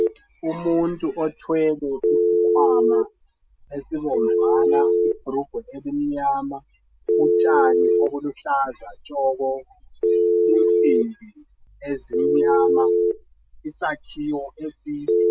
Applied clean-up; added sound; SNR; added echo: none; Telephone; -5 dB; none.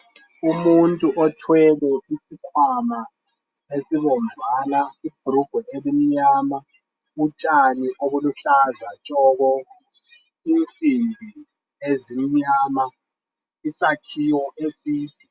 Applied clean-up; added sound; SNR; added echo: none; none; none; none.